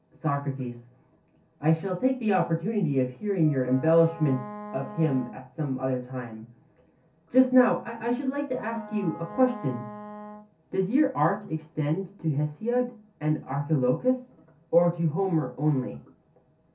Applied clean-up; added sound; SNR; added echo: none; Wind instrument, woodwind instrument; 15 dB; reverberation time 0.3 s.